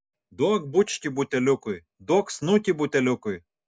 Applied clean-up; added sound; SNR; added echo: none; none; none; none.